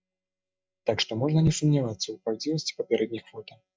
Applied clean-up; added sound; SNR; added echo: neural mask model DeepFilterNet 3.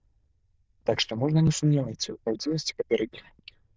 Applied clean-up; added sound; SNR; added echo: neural diffusion model UNIVERSE++.